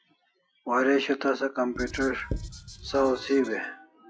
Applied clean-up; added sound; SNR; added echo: classical method log-MMSE.